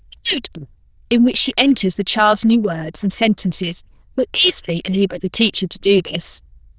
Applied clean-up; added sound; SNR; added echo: neural diffusion model UNIVERSE++.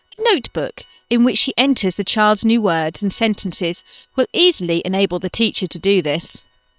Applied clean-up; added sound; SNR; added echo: neural separator model SepFormer WHAM!.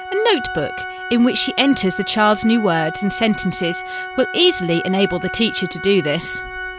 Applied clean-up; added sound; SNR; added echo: none; Organ; 9 dB; none.